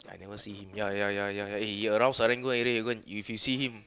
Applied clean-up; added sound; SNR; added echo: none; none; none; none.